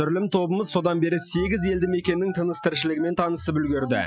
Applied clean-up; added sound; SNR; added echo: classical method Wiener filter.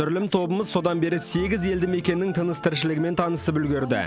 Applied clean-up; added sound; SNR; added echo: none; Telephone; 20 dB; none.